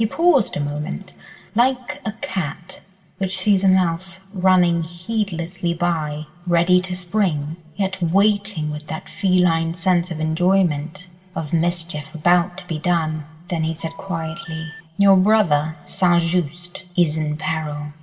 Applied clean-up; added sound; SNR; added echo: none; Telephone; 17 dB; reverberation time 0.8 s.